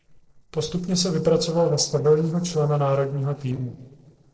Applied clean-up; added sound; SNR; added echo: neural separator model SepFormer DNS4.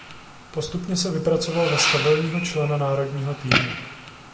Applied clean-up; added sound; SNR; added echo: none; Fireworks; 5 dB; reverberation time 1.6 s.